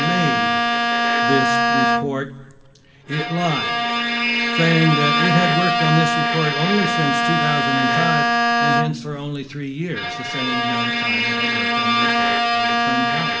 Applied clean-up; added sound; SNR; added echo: none; Bowed string instrument; -4 dB; reverberation time 3.0 s.